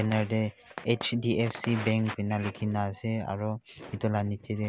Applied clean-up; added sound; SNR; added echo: none; none; none; none.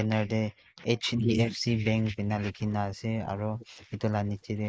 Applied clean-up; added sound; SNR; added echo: neural mask model Resemble Enhance denoiser.